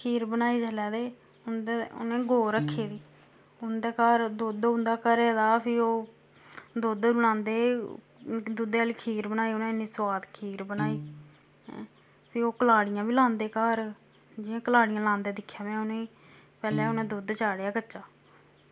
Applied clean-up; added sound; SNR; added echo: none; Piano; 8 dB; none.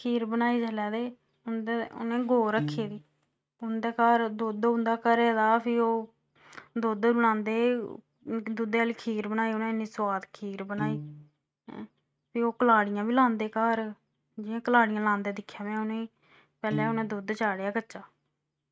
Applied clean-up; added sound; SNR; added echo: neural mask model RNNoise.